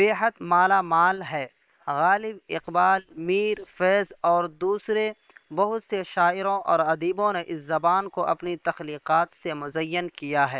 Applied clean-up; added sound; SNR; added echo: neural separator model SepFormer WHAM!.